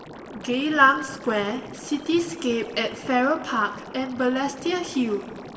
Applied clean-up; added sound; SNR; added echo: none; Liquid; 15 dB; reverberation time 1.4 s.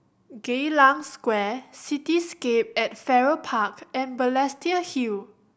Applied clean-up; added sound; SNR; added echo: none; none; none; none.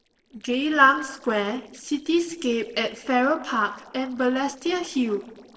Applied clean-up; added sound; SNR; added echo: neural separator model SepFormer DNS4.